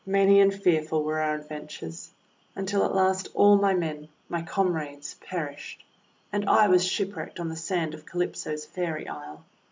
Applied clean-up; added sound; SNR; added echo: none; none; none; none.